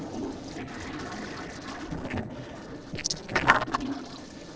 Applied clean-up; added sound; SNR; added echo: neural separator model SepFormer DNS4.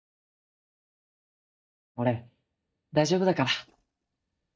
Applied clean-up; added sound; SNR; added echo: neural mask model DeepFilterNet 3.